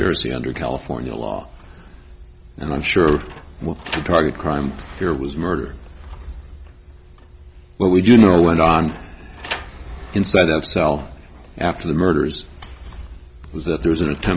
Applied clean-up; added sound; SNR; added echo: none; Bell + Sliding door; 18 dB; none.